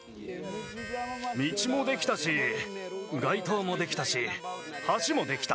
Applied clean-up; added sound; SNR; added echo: none; Harmonica; 14 dB; none.